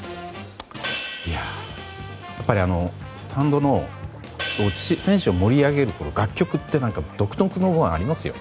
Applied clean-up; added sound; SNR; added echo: none; Hi-hat; 11 dB; none.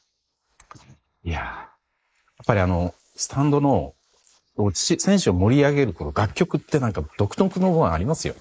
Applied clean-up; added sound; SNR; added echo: neural mask model Resemble Enhance denoiser.